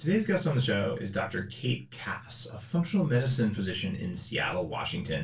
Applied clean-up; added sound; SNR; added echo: none; none; none; reverberation time 0.2 s.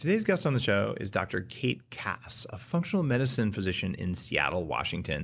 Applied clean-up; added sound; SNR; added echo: none; none; none; none.